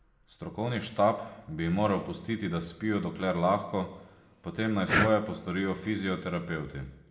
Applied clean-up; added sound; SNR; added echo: none; Breathing; 5 dB; reverberation time 0.8 s.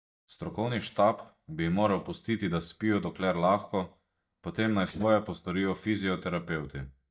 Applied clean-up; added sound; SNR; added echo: neural mask model DeepFilterNet 3.